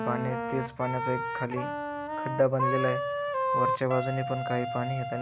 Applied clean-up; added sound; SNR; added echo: none; Wind instrument, woodwind instrument; 1 dB; none.